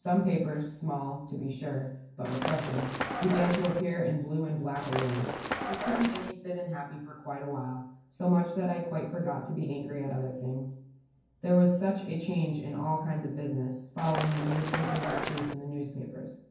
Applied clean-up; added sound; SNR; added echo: none; Run; 3 dB; reverberation time 0.9 s.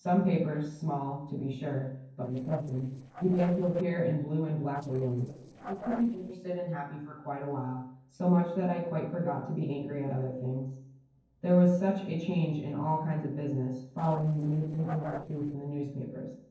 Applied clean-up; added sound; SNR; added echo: neural separator model SepFormer DNS4.